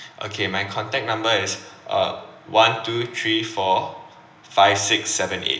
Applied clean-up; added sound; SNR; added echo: none; none; none; reverberation time 0.8 s.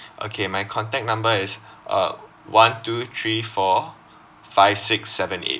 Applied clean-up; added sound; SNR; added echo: none; none; none; none.